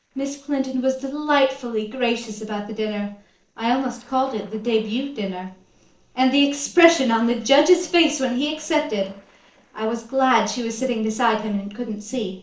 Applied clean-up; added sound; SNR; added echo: neural separator model SepFormer DNS4.